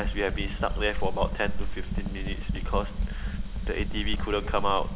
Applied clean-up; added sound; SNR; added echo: none; Fire; -3 dB; none.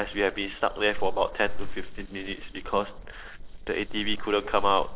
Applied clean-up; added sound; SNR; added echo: neural separator model SepFormer DNS4.